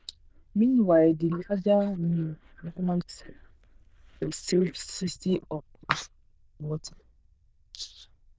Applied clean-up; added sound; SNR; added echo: neural diffusion model UNIVERSE++.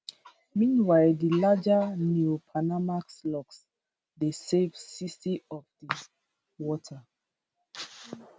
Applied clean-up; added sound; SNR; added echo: none; none; none; none.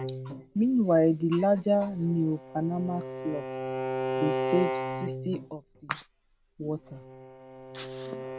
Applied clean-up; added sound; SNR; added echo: none; Bowed string instrument; 6 dB; none.